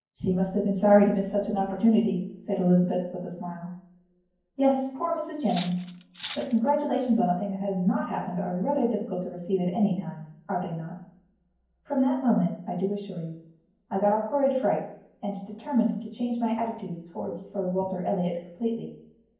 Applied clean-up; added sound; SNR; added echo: none; Cutlery, silverware; 15 dB; reverberation time 0.9 s.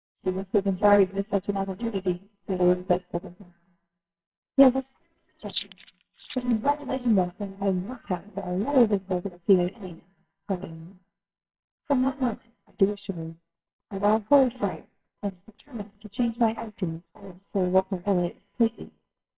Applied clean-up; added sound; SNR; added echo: neural separator model SepFormer WHAMR!.